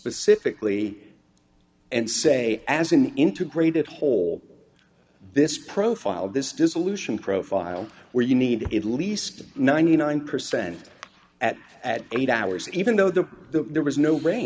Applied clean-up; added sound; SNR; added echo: none; none; none; none.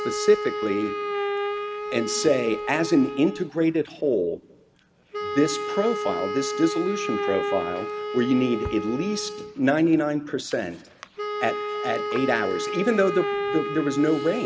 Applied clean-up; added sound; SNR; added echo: none; Wind instrument, woodwind instrument; 5 dB; none.